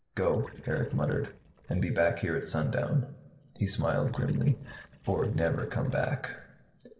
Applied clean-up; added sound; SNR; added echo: neural separator model SepFormer DNS4.